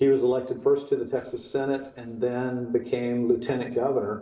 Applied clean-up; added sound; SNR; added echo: neural separator model SepFormer DNS4.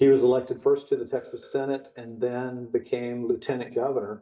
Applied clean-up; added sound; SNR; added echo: neural mask model DeepFilterNet 3.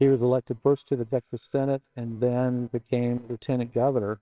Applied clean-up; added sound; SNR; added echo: neural separator model SepFormer WHAMR!.